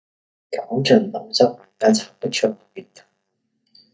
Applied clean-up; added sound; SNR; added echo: neural mask model DeepFilterNet 3.